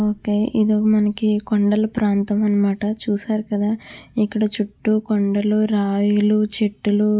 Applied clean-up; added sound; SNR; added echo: none; none; none; none.